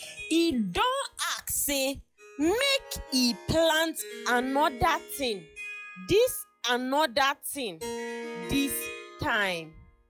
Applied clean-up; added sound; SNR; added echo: classical method log-MMSE.